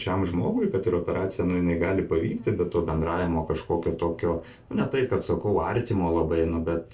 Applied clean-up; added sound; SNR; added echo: neural separator model SepFormer DNS4.